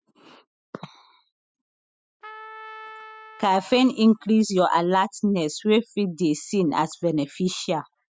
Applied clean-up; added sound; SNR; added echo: classical method spectral subtraction.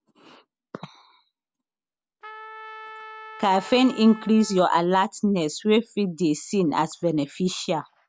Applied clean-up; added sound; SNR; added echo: none; Trumpet; 18 dB; none.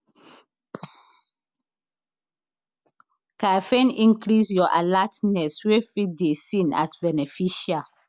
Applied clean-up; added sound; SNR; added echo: none; none; none; none.